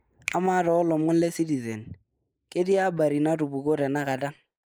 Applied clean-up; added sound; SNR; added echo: neural mask model Resemble Enhance denoiser.